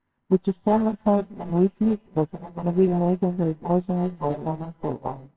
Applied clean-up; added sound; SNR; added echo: neural separator model SepFormer WHAMR!.